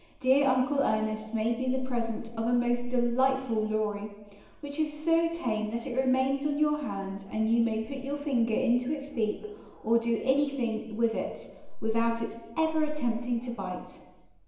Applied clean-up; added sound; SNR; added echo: none; none; none; reverberation time 1.1 s.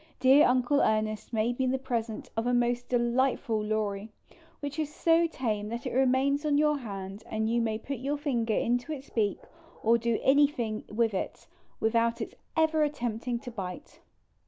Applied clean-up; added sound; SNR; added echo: none; none; none; none.